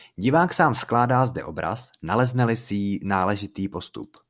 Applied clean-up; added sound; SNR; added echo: none; none; none; none.